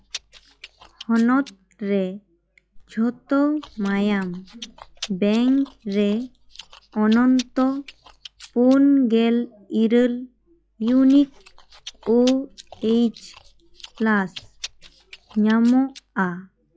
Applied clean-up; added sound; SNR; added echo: classical method log-MMSE.